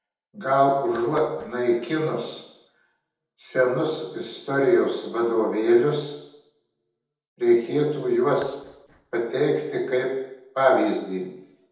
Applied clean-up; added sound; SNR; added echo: neural separator model SepFormer DNS4.